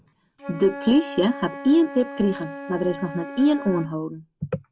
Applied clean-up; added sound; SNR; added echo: none; Wind instrument, woodwind instrument; 13 dB; none.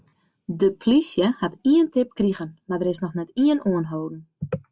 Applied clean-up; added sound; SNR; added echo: none; none; none; none.